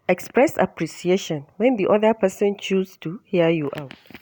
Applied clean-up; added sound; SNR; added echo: none; none; none; none.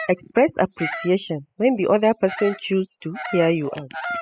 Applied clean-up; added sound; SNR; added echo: classical method spectral subtraction.